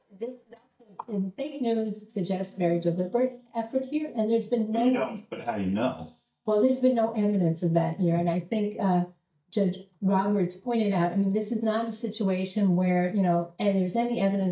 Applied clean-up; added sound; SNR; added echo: neural mask model DeepFilterNet 3.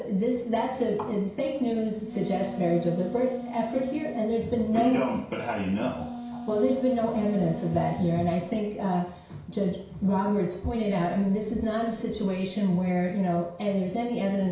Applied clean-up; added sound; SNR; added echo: none; Wind instrument, woodwind instrument; 12 dB; reverberation time 0.6 s.